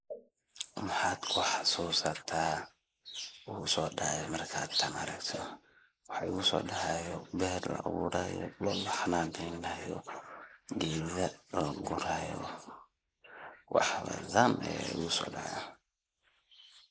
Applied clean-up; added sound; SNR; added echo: neural mask model Resemble Enhance denoiser.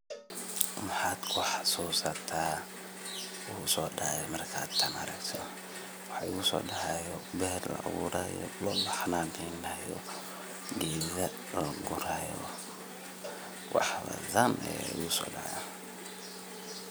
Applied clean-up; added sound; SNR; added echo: none; Cowbell; 20 dB; none.